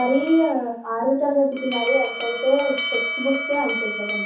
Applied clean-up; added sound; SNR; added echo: none; Alarm; 7 dB; reverberation time 0.7 s.